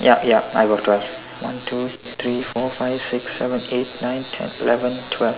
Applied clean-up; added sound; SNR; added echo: none; none; none; none.